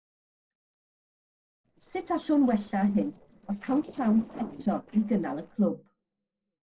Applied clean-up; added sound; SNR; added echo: neural separator model SepFormer DNS4.